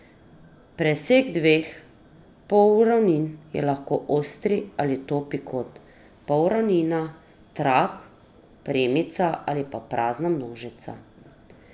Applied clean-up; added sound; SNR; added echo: none; none; none; none.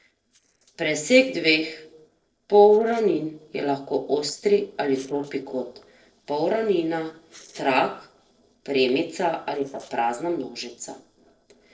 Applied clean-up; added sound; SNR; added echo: neural separator model SepFormer DNS4.